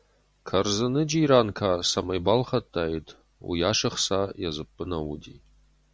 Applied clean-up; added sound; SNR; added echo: none; none; none; none.